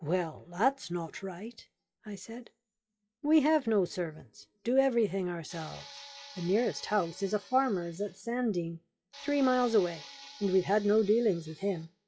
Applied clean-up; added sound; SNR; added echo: classical method WPE with log-MMSE.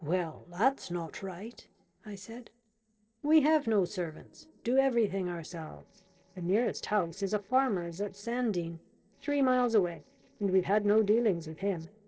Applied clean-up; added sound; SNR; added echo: neural separator model SepFormer DNS4.